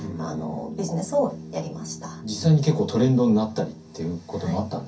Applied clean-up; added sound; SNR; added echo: none; none; none; reverberation time 0.3 s.